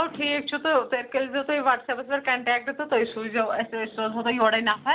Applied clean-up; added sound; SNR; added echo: none; none; none; none.